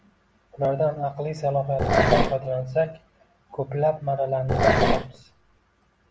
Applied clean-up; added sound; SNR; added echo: none; Growling; -5 dB; none.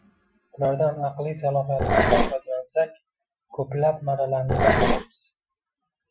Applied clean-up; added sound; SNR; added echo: classical method Wiener filter.